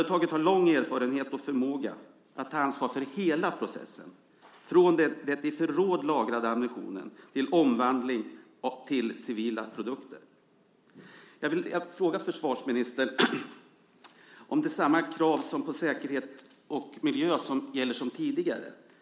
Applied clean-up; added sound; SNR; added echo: none; none; none; none.